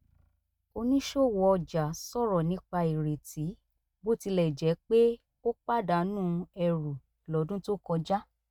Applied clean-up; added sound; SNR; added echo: neural mask model RNNoise.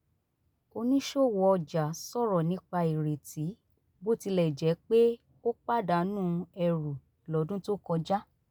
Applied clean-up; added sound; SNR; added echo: none; none; none; none.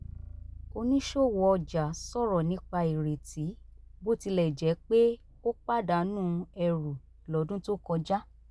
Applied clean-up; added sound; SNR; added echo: none; Bass guitar; 18 dB; none.